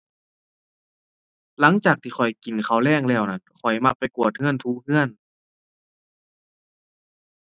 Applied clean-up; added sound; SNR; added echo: none; none; none; none.